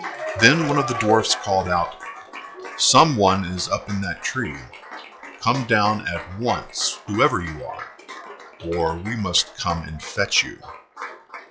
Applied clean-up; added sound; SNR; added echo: classical method log-MMSE.